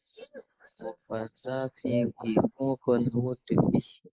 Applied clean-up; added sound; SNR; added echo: neural mask model Resemble Enhance denoiser.